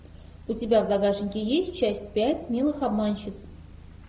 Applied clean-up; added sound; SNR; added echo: none; none; none; none.